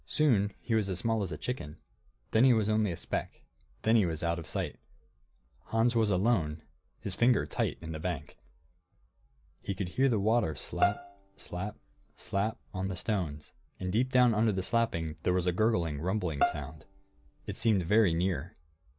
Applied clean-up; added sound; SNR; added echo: none; Bowed string instrument; 7 dB; none.